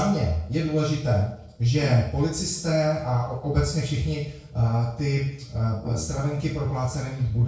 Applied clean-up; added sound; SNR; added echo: neural separator model SepFormer DNS4.